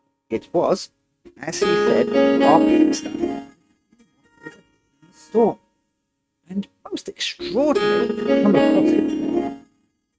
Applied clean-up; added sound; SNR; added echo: neural mask model RNNoise.